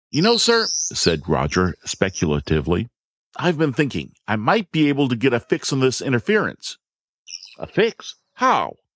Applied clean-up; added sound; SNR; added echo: neural mask model DeepFilterNet 3.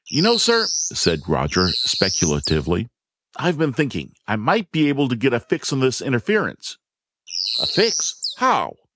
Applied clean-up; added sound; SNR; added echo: none; Bird; 3 dB; none.